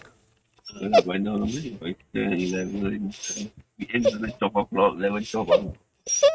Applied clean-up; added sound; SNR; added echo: neural mask model RNNoise.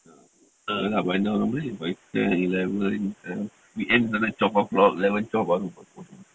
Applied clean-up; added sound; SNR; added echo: none; none; none; none.